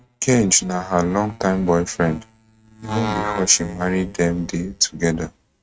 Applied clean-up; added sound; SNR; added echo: neural mask model RNNoise.